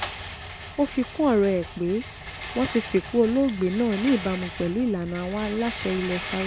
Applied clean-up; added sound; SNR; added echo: none; Rattle; 9 dB; none.